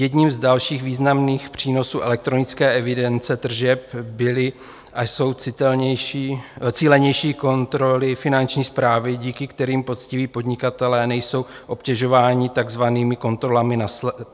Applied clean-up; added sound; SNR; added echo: none; none; none; none.